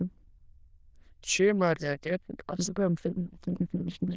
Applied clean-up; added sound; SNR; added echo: neural diffusion model UNIVERSE++.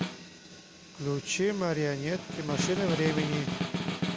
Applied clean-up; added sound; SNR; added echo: none; Snare drum; 3 dB; none.